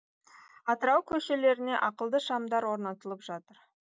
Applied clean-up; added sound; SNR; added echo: none; none; none; none.